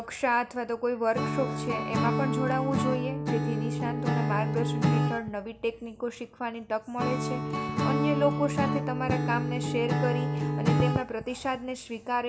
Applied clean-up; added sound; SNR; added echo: none; Acoustic guitar / Strum; -1 dB; none.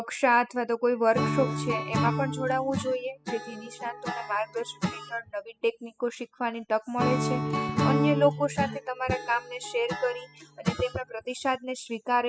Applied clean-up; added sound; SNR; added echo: classical method spectral subtraction.